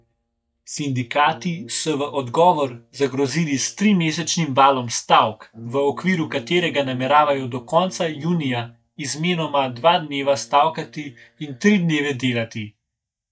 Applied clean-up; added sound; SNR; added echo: neural mask model DeepFilterNet 3.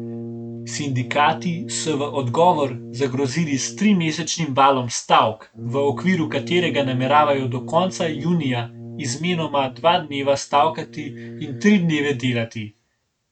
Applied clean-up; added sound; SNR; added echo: neural mask model RNNoise.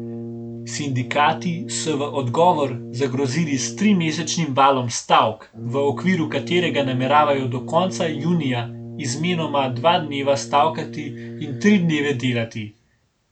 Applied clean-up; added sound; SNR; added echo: none; Brass instrument; 12 dB; none.